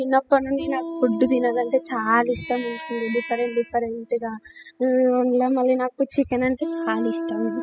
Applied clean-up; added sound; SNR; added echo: classical method spectral subtraction.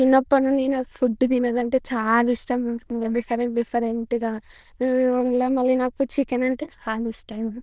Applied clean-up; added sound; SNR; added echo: neural diffusion model UNIVERSE++.